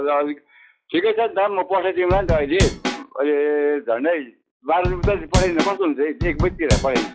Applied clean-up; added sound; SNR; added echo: classical method log-MMSE.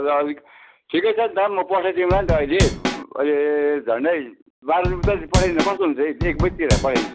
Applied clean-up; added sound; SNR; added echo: none; Drum / Drum kit; 1 dB; none.